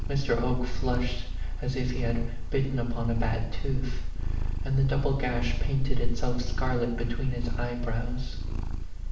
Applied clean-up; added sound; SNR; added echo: none; Purr; 2 dB; reverberation time 0.6 s.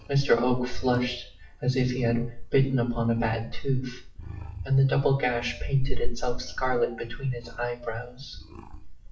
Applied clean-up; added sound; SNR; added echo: classical method WPE with log-MMSE.